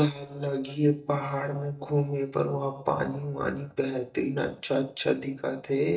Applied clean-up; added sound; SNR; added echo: neural mask model DeepFilterNet 3.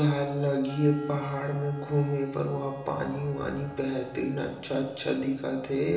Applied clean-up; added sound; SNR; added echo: none; Wind instrument, woodwind instrument; 18 dB; reverberation time 1.0 s.